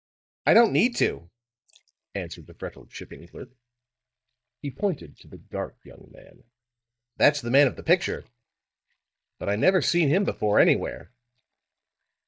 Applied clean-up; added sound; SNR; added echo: neural mask model DeepFilterNet 3.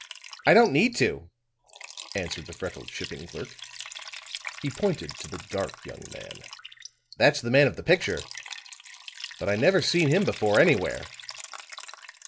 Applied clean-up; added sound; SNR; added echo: none; Liquid; 15 dB; none.